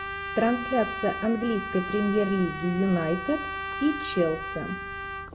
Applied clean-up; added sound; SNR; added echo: none; Trumpet; 7 dB; none.